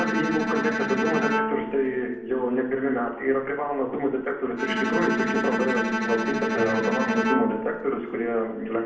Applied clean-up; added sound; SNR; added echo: none; Bowed string instrument; 2 dB; reverberation time 0.7 s.